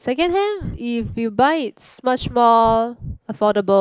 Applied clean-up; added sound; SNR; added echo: neural mask model Resemble Enhance denoiser.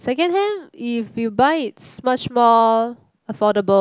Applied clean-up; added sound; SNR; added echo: none; none; none; none.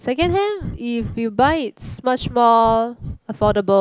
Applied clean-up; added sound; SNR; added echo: none; Breathing; 13 dB; none.